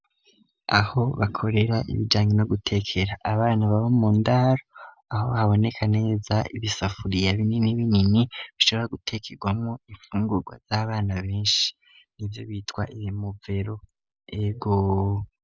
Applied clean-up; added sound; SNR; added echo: none; none; none; none.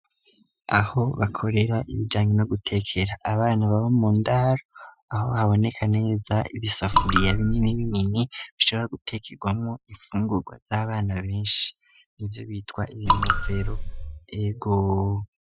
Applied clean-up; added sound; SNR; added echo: classical method Wiener filter.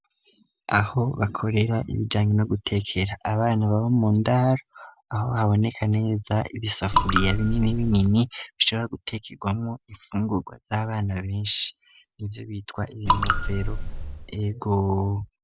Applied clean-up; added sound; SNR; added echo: none; Raindrop / Drip; 0 dB; none.